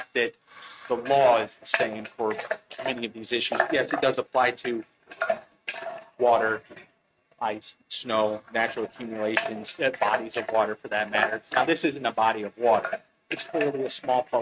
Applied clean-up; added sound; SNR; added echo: neural mask model RNNoise.